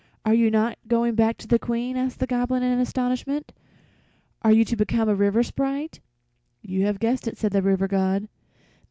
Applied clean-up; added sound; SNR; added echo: none; none; none; none.